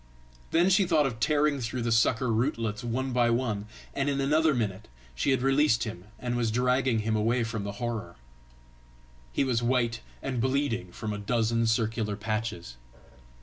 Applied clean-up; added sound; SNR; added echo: none; none; none; none.